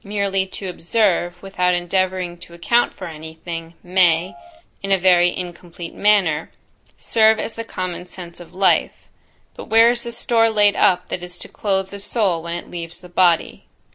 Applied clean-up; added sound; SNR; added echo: none; Piano; 19 dB; none.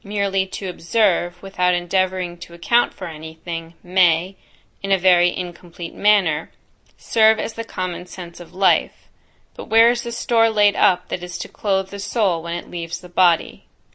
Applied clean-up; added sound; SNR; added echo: none; none; none; none.